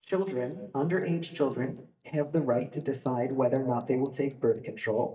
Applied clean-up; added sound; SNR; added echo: neural mask model DeepFilterNet 3.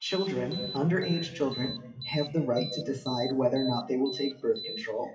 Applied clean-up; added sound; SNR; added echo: classical method WPE with log-MMSE.